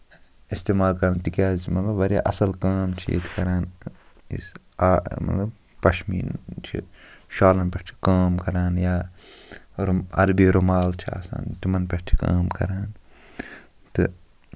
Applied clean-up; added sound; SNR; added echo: none; none; none; none.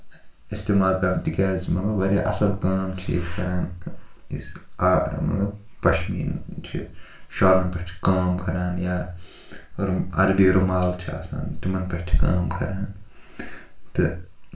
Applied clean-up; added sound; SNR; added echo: none; none; none; reverberation time 0.3 s.